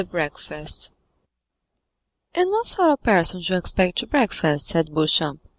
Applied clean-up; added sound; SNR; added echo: none; none; none; none.